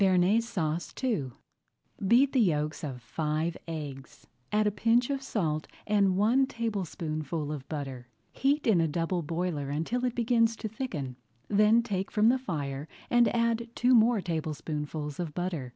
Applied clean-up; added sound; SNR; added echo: none; none; none; none.